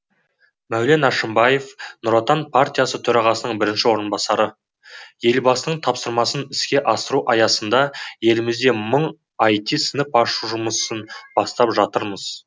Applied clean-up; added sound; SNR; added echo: none; none; none; none.